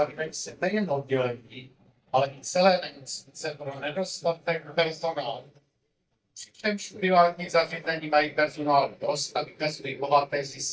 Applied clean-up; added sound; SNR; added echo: neural mask model DeepFilterNet 3.